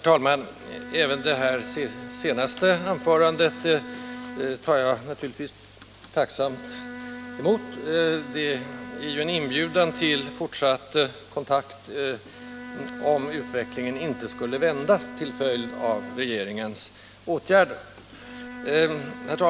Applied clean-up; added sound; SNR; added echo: none; Bowed string instrument; 14 dB; none.